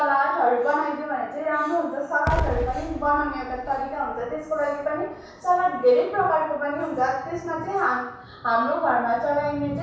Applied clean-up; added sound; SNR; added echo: none; Explosion; 9 dB; reverberation time 0.7 s.